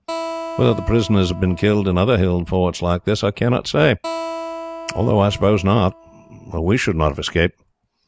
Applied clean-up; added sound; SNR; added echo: none; Acoustic guitar; 14 dB; none.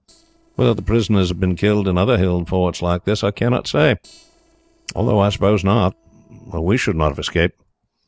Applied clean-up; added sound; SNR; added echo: neural separator model SepFormer DNS4.